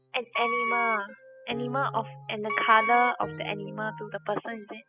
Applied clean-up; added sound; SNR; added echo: classical method spectral subtraction.